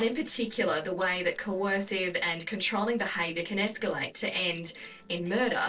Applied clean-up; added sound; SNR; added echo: neural separator model SepFormer DNS4.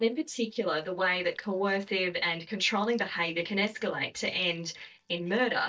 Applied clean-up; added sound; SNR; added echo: neural mask model DeepFilterNet 3.